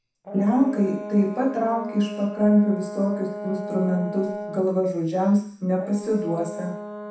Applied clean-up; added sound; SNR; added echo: none; Brass instrument; 11 dB; reverberation time 0.7 s.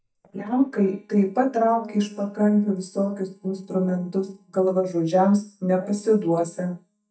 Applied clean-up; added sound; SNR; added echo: neural mask model DeepFilterNet 3.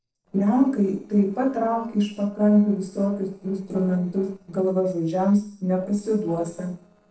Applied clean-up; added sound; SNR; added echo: neural separator model SepFormer DNS4.